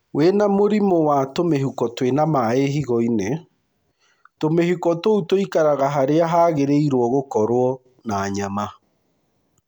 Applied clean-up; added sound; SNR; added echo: none; none; none; none.